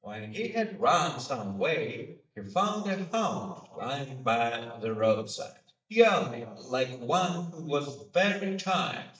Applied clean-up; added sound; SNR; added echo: neural mask model DeepFilterNet 3.